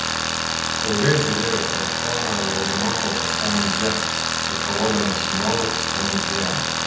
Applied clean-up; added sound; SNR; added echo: none; Tools; -3 dB; reverberation time 0.9 s.